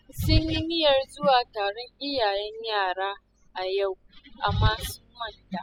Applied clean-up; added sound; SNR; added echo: classical method spectral subtraction.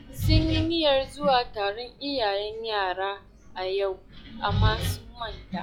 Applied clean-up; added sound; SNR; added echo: classical method log-MMSE.